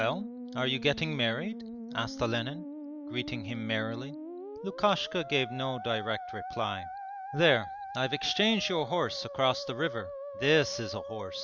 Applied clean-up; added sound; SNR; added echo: none; Musical instrument; 9 dB; none.